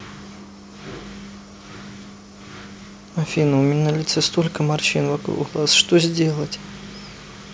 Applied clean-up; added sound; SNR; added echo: none; none; none; none.